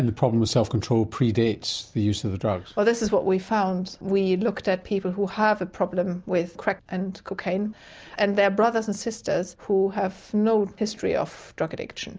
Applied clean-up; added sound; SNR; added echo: none; none; none; none.